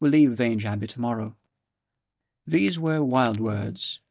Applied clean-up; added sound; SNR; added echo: neural mask model DeepFilterNet 3.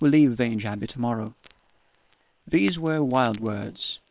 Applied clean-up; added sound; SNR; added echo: neural separator model SepFormer WHAM!.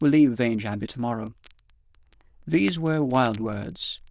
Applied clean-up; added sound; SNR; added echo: neural diffusion model UNIVERSE++.